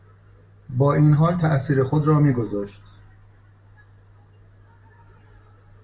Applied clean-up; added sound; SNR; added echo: none; none; none; none.